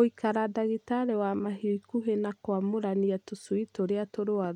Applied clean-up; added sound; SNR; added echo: none; none; none; none.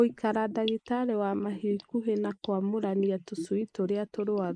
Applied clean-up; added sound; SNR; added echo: neural mask model Resemble Enhance denoiser.